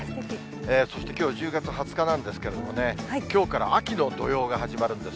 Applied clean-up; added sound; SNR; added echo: none; none; none; none.